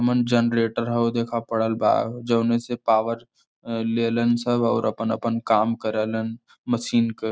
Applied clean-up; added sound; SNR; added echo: none; none; none; none.